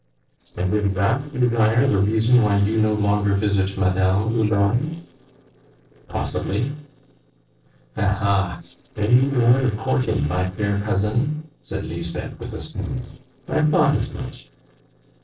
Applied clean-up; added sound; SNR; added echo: neural separator model SepFormer DNS4.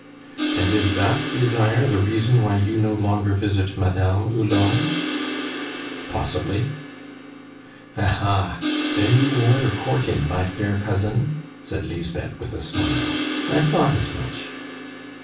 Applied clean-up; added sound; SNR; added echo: none; Crash cymbal; 6 dB; reverberation time 0.3 s.